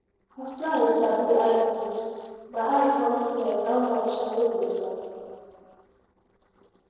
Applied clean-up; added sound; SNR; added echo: neural separator model SepFormer DNS4.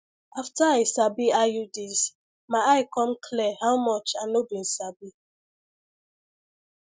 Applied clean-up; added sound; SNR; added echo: none; none; none; none.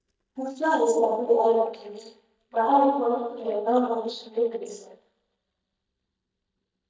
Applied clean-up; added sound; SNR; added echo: neural mask model DeepFilterNet 3.